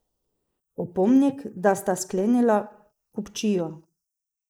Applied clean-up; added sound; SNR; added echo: neural mask model Resemble Enhance denoiser.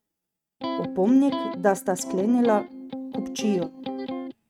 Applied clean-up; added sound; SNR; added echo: neural mask model RNNoise.